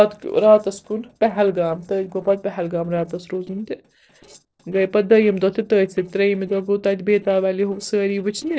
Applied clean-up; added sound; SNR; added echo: neural separator model SepFormer DNS4.